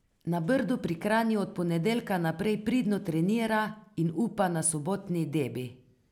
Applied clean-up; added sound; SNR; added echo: none; none; none; none.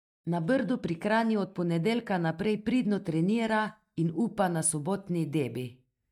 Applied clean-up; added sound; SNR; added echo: neural mask model DeepFilterNet 3.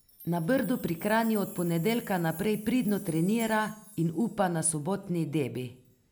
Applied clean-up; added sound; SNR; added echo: none; Chime; 19 dB; none.